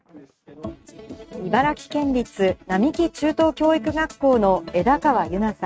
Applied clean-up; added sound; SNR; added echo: neural mask model RNNoise.